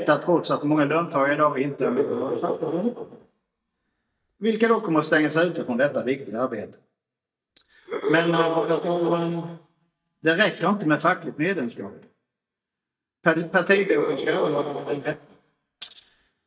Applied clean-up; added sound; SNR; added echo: neural mask model DeepFilterNet 3.